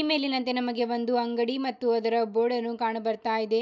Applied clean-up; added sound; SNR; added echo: none; none; none; none.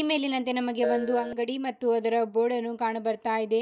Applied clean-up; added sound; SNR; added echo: neural mask model DeepFilterNet 3.